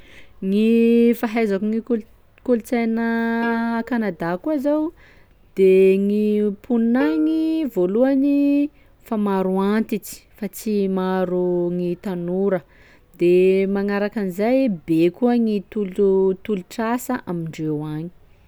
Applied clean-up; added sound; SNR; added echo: none; Plucked string instrument; 16 dB; none.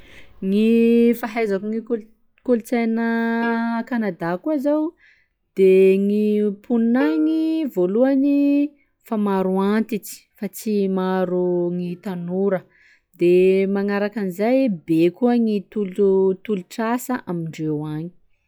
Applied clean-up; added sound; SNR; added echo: classical method log-MMSE.